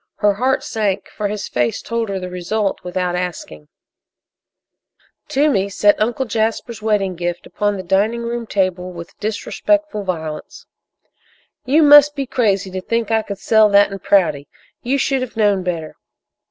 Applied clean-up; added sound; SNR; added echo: none; none; none; none.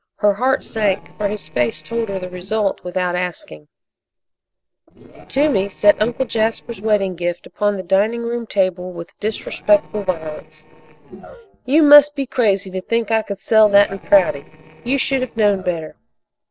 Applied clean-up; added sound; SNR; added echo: neural separator model SepFormer DNS4.